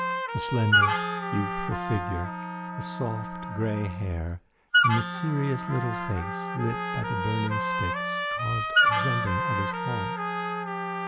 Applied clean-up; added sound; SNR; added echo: none; Wind instrument, woodwind instrument + Trumpet; -3 dB; none.